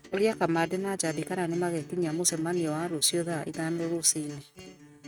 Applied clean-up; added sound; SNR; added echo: neural mask model RNNoise.